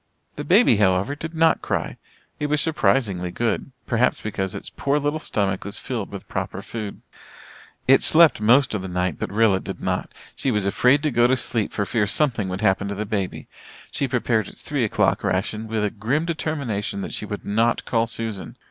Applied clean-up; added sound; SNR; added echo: none; none; none; none.